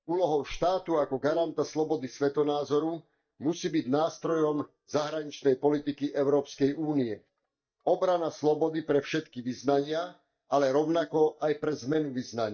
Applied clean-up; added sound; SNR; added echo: neural mask model DeepFilterNet 3.